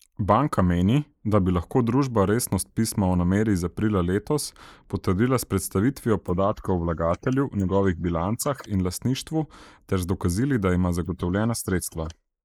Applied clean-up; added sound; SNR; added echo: neural mask model Resemble Enhance denoiser.